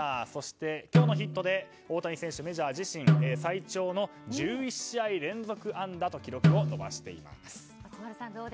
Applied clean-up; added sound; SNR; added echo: none; Snare drum; -3 dB; none.